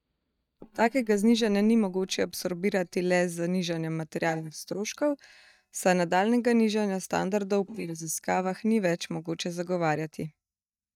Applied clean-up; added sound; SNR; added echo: neural mask model DeepFilterNet 3.